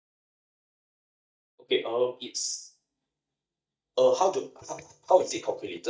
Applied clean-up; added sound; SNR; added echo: neural mask model DeepFilterNet 3.